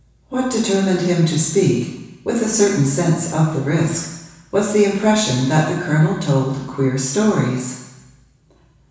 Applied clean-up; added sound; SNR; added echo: none; none; none; reverberation time 1.1 s.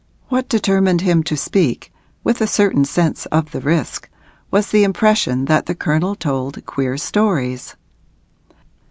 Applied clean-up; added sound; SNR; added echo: none; none; none; none.